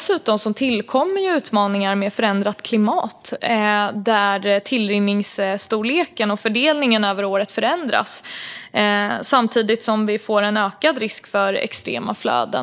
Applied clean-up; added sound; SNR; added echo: neural mask model Resemble Enhance denoiser.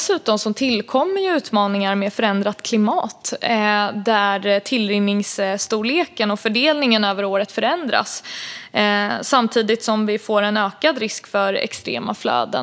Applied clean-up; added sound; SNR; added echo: none; none; none; none.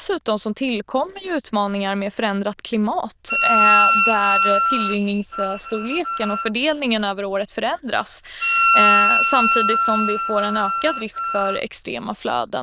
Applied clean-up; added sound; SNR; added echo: neural diffusion model UNIVERSE++.